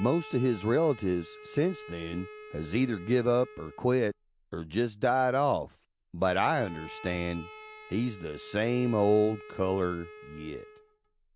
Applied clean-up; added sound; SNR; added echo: none; Bowed string instrument; 18 dB; none.